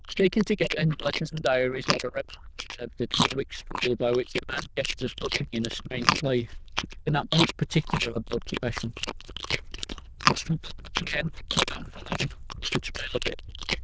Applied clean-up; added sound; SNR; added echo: neural diffusion model UNIVERSE++.